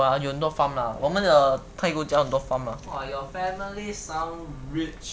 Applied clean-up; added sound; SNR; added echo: none; none; none; none.